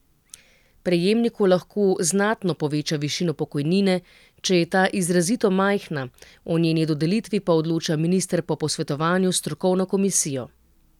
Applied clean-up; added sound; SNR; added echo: none; none; none; none.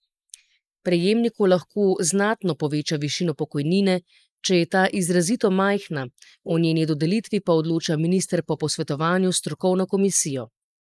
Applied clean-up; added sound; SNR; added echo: neural mask model Resemble Enhance denoiser.